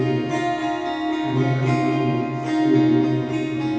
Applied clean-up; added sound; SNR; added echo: none; Harp; -2 dB; reverberation time 1.3 s.